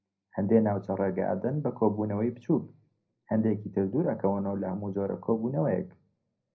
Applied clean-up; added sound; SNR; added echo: none; none; none; reverberation time 0.4 s.